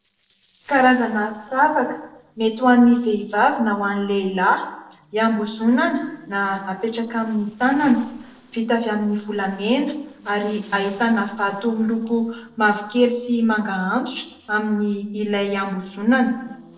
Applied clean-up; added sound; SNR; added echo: neural separator model SepFormer DNS4.